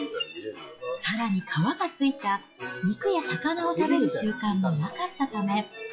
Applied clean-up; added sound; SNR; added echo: classical method WPE with log-MMSE.